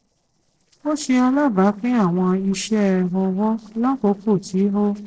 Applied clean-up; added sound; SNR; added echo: neural separator model SepFormer DNS4.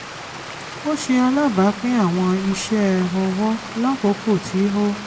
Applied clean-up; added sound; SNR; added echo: none; Stream; 13 dB; reverberation time 1.9 s.